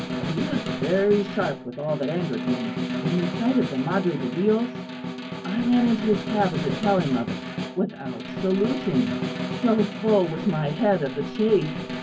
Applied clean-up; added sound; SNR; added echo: none; Snare drum; 6 dB; reverberation time 0.3 s.